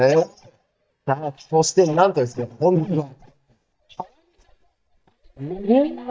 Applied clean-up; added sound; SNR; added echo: neural mask model DeepFilterNet 3.